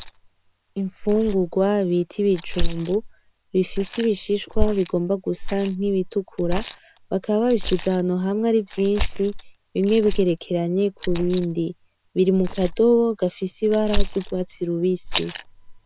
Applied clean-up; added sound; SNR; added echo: neural separator model SepFormer WHAM!.